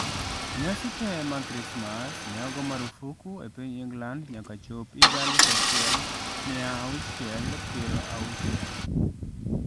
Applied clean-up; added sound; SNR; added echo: none; Idling / Engine starting / Car; -3 dB; none.